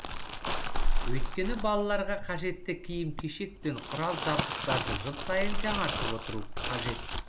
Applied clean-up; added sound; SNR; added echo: none; Crumpling, crinkling; -4 dB; none.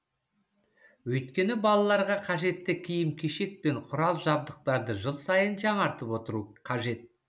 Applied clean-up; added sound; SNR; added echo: none; none; none; none.